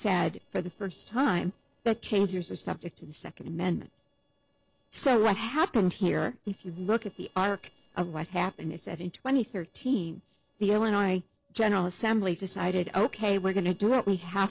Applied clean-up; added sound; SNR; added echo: neural separator model SepFormer DNS4.